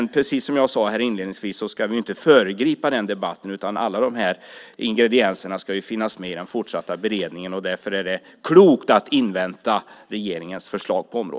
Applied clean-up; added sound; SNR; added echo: none; none; none; none.